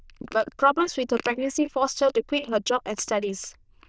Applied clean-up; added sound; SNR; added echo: neural diffusion model UNIVERSE++.